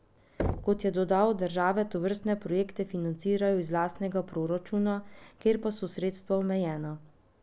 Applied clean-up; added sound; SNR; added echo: none; Knock; 10 dB; none.